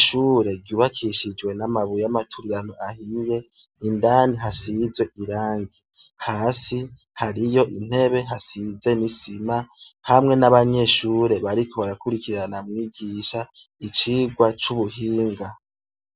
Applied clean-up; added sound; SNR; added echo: none; none; none; none.